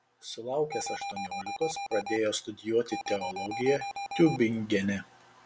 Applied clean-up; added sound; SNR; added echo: none; Alarm; 6 dB; none.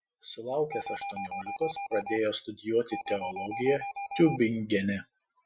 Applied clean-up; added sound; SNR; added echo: classical method Wiener filter.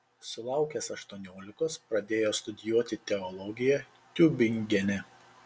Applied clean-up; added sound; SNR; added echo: none; none; none; none.